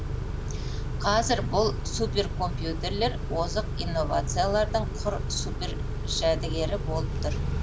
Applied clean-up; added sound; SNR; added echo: none; Idling / Accelerating, revving, vroom / Car; 0 dB; none.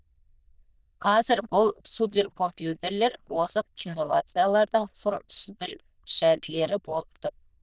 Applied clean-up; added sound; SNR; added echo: neural diffusion model UNIVERSE++.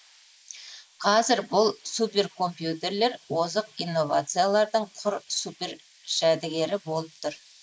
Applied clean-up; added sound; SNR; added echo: neural mask model Resemble Enhance denoiser.